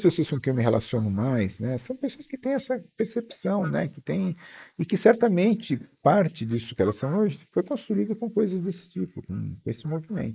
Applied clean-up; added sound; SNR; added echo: neural mask model Resemble Enhance denoiser.